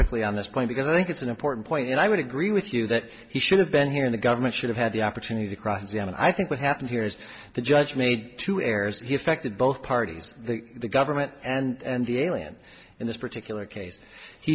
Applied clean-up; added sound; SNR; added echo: none; none; none; none.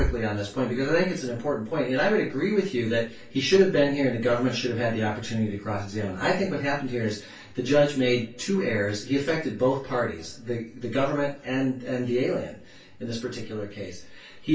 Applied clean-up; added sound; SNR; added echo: none; none; none; reverberation time 0.2 s.